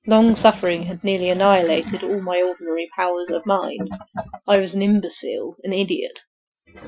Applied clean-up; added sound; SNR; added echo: classical method Wiener filter.